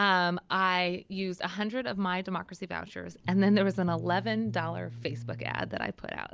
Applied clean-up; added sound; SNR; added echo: none; Bass guitar; 10 dB; none.